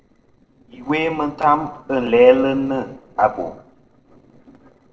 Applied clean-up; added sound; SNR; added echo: neural separator model SepFormer DNS4.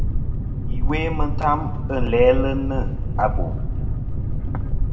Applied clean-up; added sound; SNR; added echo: none; Boat, Water vehicle; -3 dB; reverberation time 1.5 s.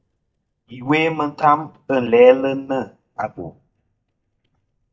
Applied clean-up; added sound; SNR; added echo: neural mask model DeepFilterNet 3.